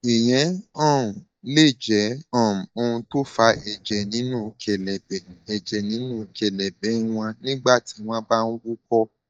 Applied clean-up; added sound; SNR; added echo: neural mask model DeepFilterNet 3.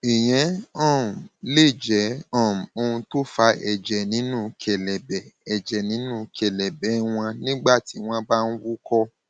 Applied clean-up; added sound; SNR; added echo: none; none; none; none.